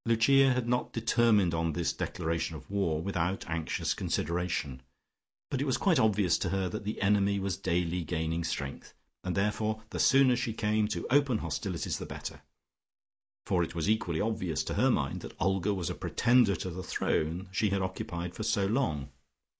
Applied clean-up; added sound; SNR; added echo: none; none; none; none.